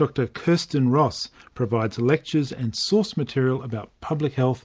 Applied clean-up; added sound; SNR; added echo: none; none; none; none.